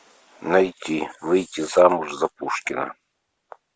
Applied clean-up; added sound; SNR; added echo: none; none; none; none.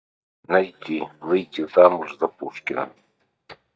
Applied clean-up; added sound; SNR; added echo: neural mask model DeepFilterNet 3.